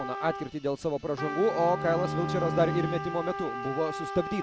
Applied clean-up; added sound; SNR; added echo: none; Trumpet + Bowed string instrument; 5 dB; none.